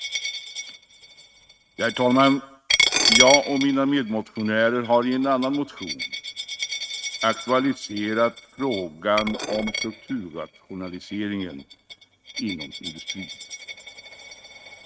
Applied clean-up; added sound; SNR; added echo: neural mask model RNNoise.